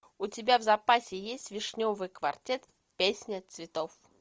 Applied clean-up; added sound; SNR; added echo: none; none; none; none.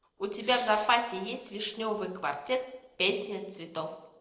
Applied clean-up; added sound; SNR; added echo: neural separator model SepFormer DNS4.